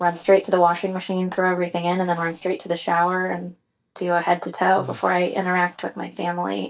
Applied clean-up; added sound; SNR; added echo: neural mask model DeepFilterNet 3.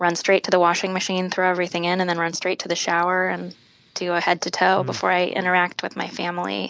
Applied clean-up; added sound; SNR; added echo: none; none; none; none.